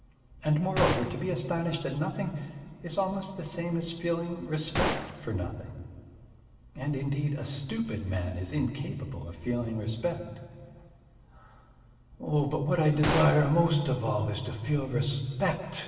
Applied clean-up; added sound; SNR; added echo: none; Gunshot, gunfire; 7 dB; reverberation time 2.0 s.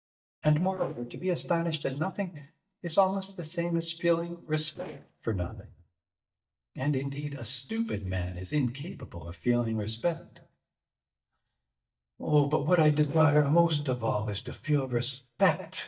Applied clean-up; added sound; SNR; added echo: neural mask model DeepFilterNet 3.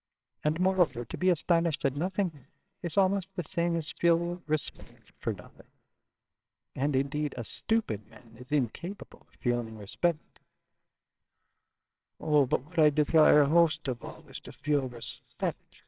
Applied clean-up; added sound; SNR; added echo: neural separator model SepFormer WHAMR!.